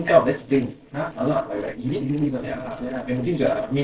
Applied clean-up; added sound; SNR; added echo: neural separator model SepFormer DNS4.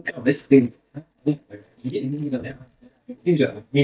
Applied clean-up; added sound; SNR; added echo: neural mask model DeepFilterNet 3.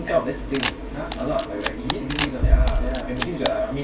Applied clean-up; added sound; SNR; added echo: none; Camera; 9 dB; reverberation time 0.2 s.